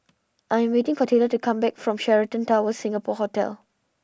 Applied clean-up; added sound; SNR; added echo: none; none; none; none.